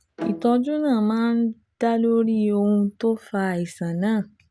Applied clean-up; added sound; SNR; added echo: none; Bowed string instrument; 15 dB; none.